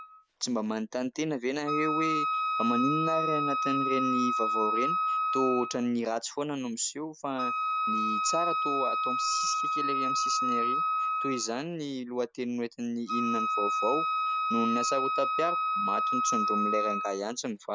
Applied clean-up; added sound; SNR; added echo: none; Wind instrument, woodwind instrument; -2 dB; none.